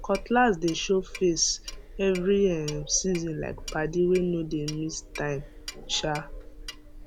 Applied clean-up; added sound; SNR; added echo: none; Clock; 13 dB; none.